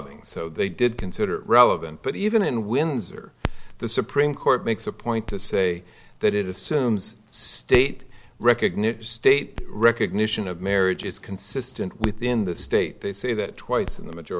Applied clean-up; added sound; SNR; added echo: none; Crackle; 12 dB; none.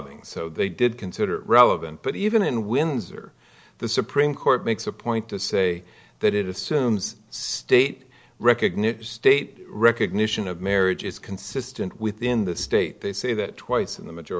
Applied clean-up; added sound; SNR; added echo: none; none; none; none.